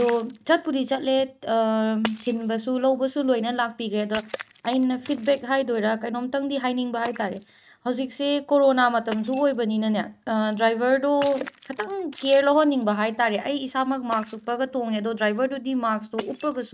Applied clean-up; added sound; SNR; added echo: neural mask model RNNoise.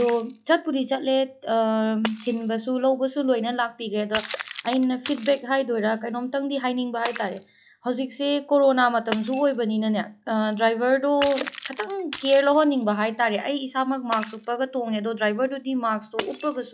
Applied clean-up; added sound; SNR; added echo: classical method log-MMSE.